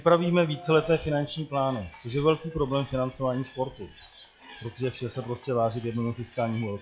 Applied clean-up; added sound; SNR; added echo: classical method log-MMSE.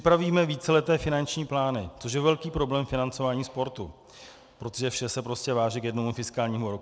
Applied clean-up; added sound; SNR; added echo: none; none; none; none.